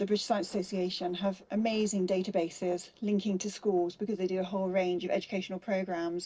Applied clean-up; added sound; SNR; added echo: neural separator model SepFormer DNS4.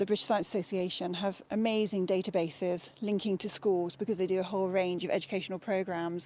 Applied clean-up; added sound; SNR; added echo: none; none; none; none.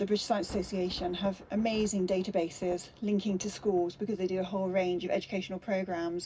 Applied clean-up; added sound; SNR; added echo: none; Thunder / Rain; 19 dB; reverberation time 0.4 s.